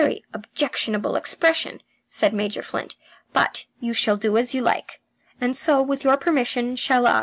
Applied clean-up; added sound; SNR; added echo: none; none; none; none.